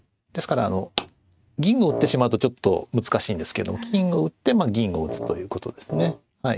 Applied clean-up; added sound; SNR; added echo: neural mask model RNNoise.